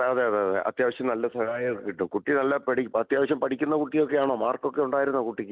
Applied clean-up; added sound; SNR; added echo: none; none; none; none.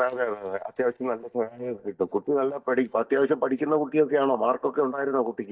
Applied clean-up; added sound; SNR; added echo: neural mask model DeepFilterNet 3.